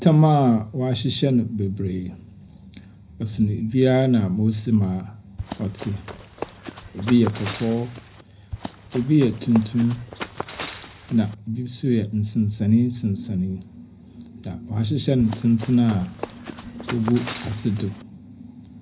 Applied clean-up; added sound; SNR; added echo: none; Run; 13 dB; reverberation time 0.4 s.